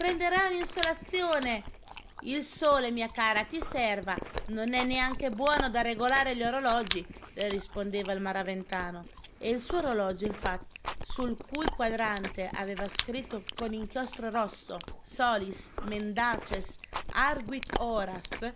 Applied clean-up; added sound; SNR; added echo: none; Chewing, mastication; 8 dB; none.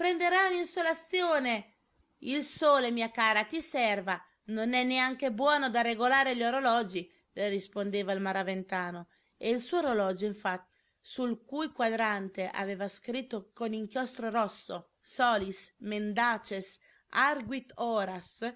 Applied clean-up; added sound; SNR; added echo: none; none; none; none.